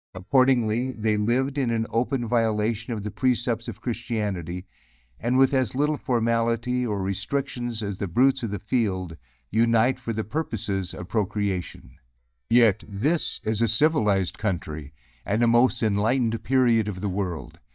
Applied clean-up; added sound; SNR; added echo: neural mask model DeepFilterNet 3.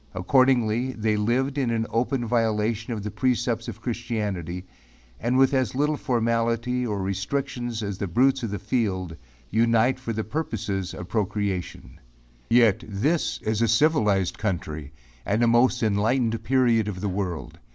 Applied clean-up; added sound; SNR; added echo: none; none; none; none.